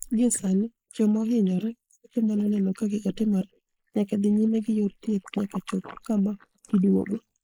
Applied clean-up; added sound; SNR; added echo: neural mask model Resemble Enhance denoiser.